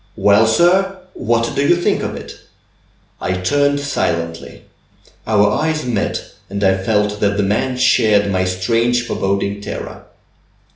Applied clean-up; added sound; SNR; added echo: none; none; none; none.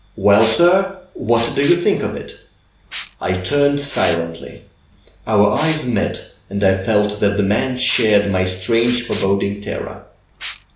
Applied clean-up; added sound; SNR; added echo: none; Liquid; 14 dB; none.